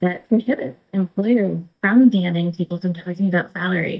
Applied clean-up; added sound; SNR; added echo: neural mask model DeepFilterNet 3.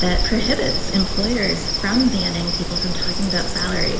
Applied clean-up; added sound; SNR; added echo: none; Insect; -1 dB; reverberation time 1.0 s.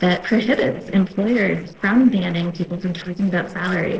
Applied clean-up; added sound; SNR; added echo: neural separator model SepFormer DNS4.